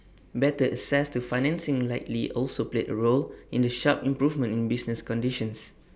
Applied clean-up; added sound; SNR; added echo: none; none; none; none.